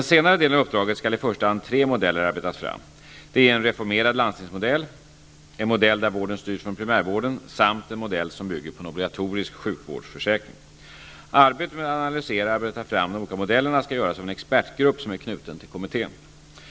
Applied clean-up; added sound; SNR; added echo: none; none; none; none.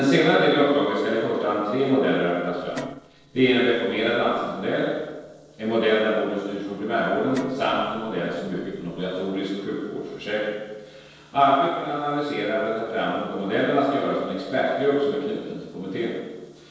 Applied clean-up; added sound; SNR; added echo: neural separator model SepFormer DNS4.